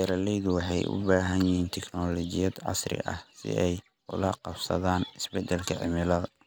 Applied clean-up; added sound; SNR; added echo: none; none; none; none.